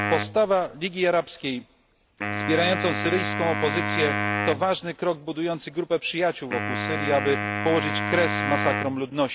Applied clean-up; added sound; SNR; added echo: none; Wind instrument, woodwind instrument; 4 dB; none.